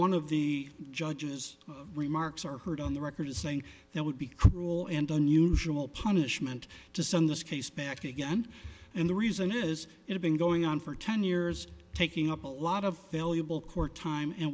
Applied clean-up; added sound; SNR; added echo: none; none; none; none.